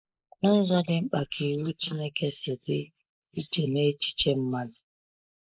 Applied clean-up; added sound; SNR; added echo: neural mask model Resemble Enhance denoiser.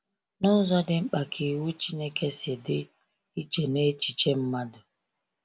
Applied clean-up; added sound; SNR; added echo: none; none; none; none.